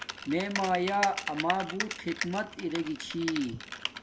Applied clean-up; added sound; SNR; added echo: none; Typing; 6 dB; none.